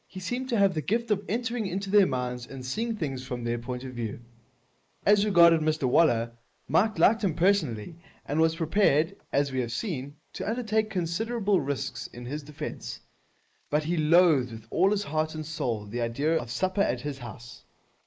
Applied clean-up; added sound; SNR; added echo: neural mask model Resemble Enhance denoiser.